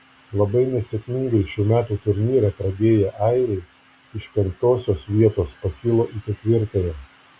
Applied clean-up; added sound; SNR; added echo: none; none; none; none.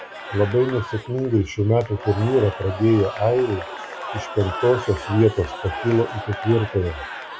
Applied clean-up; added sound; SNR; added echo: none; Crowd / Cheering; 11 dB; none.